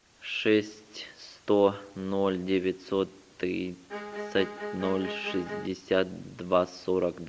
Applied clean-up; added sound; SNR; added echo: none; Bowed string instrument; 8 dB; none.